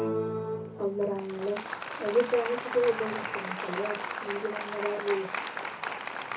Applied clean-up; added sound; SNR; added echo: none; Applause; 3 dB; reverberation time 0.3 s.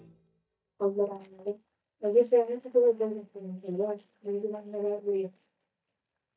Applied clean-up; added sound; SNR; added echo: neural mask model DeepFilterNet 3.